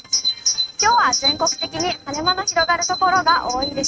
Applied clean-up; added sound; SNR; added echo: neural mask model RNNoise.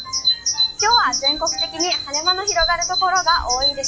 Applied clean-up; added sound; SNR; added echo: classical method log-MMSE.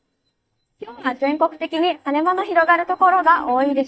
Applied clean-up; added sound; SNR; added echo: neural mask model DeepFilterNet 3.